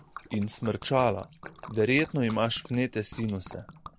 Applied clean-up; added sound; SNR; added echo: none; Liquid; 18 dB; none.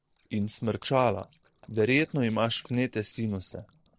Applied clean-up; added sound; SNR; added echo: neural separator model SepFormer DNS4.